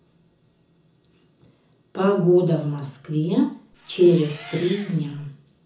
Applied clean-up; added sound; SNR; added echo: none; Engine; 19 dB; reverberation time 0.6 s.